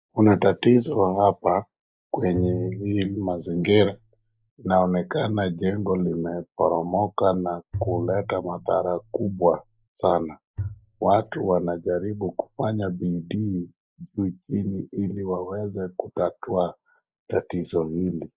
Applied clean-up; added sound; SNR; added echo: neural mask model DeepFilterNet 3.